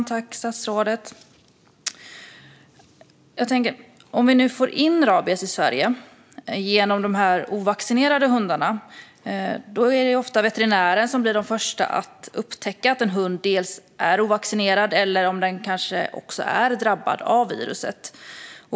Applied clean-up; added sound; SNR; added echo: none; none; none; none.